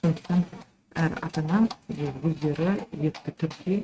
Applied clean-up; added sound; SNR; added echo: neural mask model RNNoise.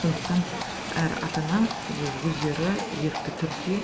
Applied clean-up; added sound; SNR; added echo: none; Livestock, farm animals, working animals; 6 dB; none.